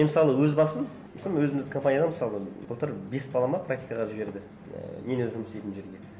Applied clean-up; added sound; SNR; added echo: none; none; none; none.